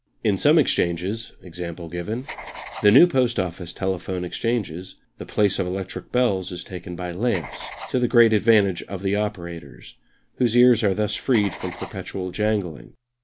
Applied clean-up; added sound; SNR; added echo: none; Writing; 19 dB; none.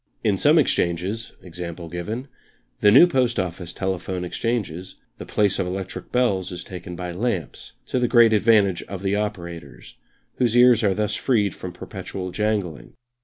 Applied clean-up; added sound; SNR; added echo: none; none; none; none.